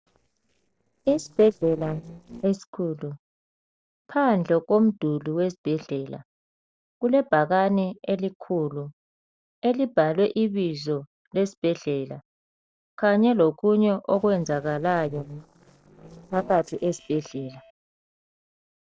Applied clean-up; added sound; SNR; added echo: neural separator model SepFormer DNS4.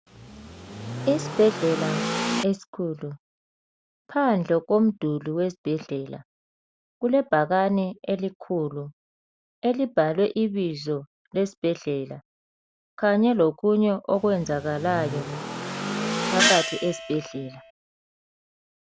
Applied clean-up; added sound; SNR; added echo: none; Gong + Accelerating, revving, vroom / Car; 3 dB; none.